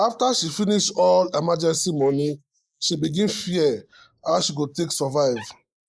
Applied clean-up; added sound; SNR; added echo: neural mask model Resemble Enhance denoiser.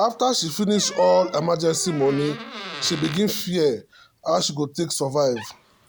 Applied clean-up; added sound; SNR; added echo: none; Door; 17 dB; none.